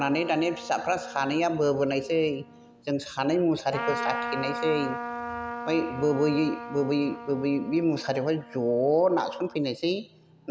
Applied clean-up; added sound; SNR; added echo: none; Trumpet; 11 dB; none.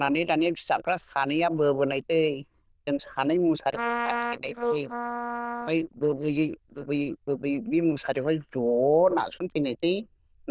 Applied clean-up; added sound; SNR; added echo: neural diffusion model UNIVERSE++.